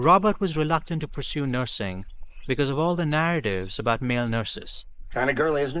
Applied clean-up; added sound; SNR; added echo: neural mask model Resemble Enhance denoiser.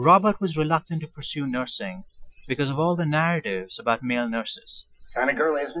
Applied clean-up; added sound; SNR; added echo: classical method Wiener filter.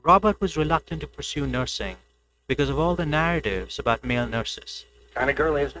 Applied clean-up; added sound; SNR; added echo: neural mask model RNNoise.